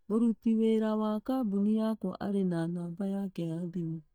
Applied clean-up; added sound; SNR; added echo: neural mask model DeepFilterNet 3.